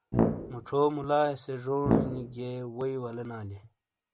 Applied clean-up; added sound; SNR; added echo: none; Brass instrument; -3 dB; none.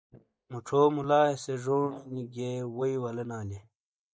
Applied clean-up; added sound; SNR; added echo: neural mask model DeepFilterNet 3.